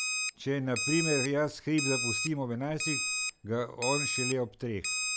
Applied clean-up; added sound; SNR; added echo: none; Alarm; 2 dB; none.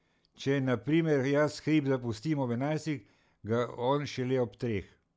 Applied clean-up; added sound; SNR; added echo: none; none; none; none.